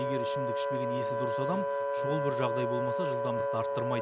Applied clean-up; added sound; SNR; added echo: none; Wind instrument, woodwind instrument; -4 dB; none.